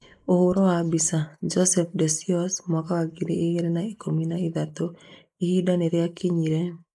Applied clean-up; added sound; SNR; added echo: neural mask model Resemble Enhance denoiser.